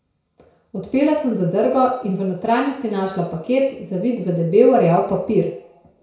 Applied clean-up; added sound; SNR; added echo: none; none; none; reverberation time 0.5 s.